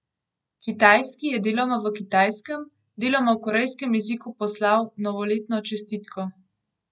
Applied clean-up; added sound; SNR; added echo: none; none; none; none.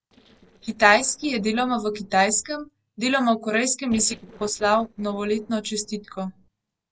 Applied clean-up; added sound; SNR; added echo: neural separator model SepFormer DNS4.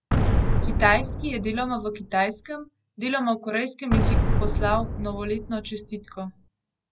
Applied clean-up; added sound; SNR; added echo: none; Boom; -3 dB; none.